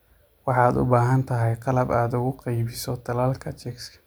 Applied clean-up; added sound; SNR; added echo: none; none; none; none.